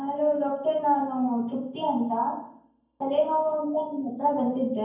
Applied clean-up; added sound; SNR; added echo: none; none; none; reverberation time 0.9 s.